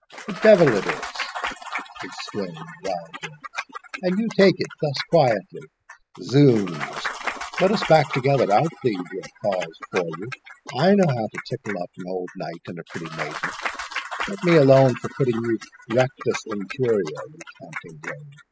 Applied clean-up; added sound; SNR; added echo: classical method spectral subtraction.